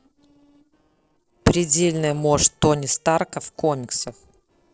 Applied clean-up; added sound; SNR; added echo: neural separator model SepFormer DNS4.